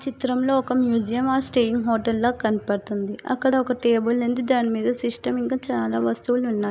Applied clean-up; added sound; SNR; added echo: none; none; none; none.